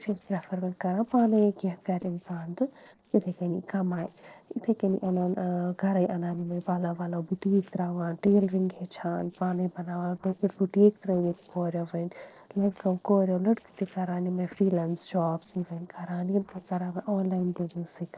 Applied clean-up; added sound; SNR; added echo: neural separator model SepFormer DNS4.